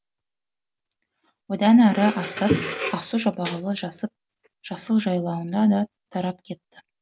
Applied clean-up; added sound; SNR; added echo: none; none; none; none.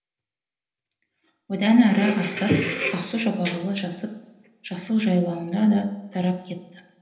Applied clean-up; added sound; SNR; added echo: none; none; none; reverberation time 0.8 s.